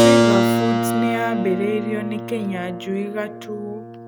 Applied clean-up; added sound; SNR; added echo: none; Keyboard (musical); -5 dB; none.